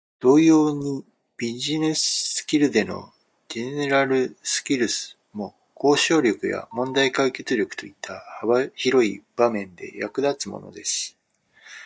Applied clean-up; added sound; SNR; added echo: neural mask model DeepFilterNet 3.